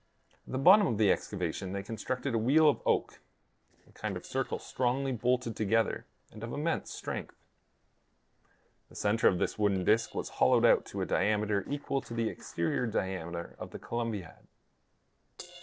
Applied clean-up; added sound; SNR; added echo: neural separator model SepFormer DNS4.